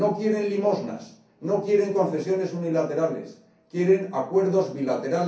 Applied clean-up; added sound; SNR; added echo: none; none; none; reverberation time 0.6 s.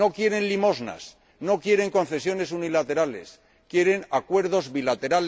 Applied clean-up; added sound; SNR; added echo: none; none; none; none.